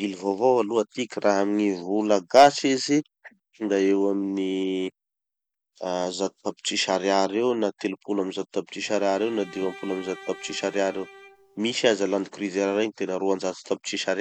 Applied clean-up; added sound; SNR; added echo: none; Bowed string instrument; 19 dB; none.